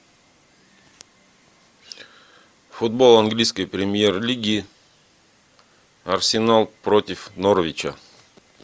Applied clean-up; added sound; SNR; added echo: none; none; none; none.